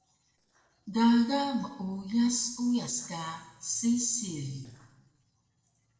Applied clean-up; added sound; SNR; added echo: neural separator model SepFormer DNS4.